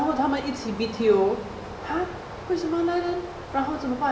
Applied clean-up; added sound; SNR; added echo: none; Stream; 13 dB; reverberation time 2.4 s.